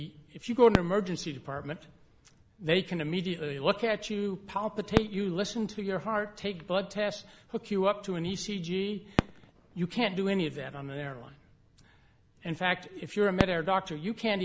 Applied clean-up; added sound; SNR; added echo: none; Fireworks; 9 dB; none.